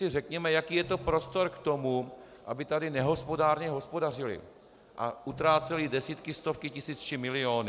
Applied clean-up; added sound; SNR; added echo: none; Drum; 16 dB; none.